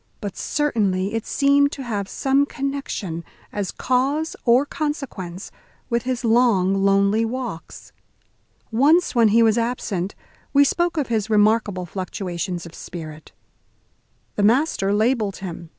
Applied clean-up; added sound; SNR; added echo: none; none; none; none.